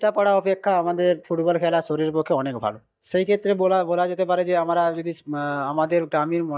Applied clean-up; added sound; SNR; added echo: neural mask model DeepFilterNet 3.